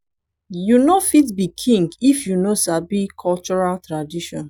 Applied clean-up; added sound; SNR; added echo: none; none; none; none.